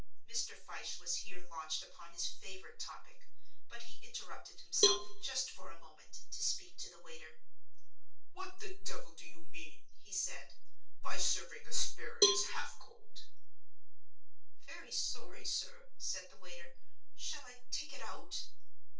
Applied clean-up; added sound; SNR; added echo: none; Cowbell; 8 dB; reverberation time 0.3 s.